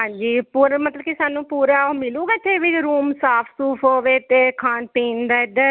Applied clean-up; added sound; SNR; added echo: none; none; none; none.